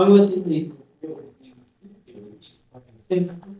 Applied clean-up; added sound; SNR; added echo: neural mask model DeepFilterNet 3.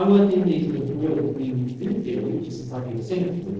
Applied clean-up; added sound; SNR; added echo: neural separator model SepFormer DNS4.